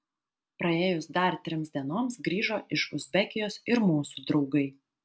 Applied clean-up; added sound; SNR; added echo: none; none; none; none.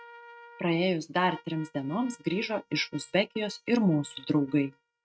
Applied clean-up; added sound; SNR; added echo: neural mask model RNNoise.